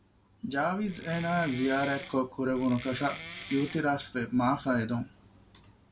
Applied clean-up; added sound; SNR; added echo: none; Wood; 14 dB; none.